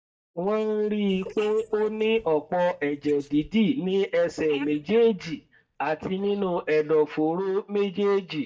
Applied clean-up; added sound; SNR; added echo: neural mask model DeepFilterNet 3.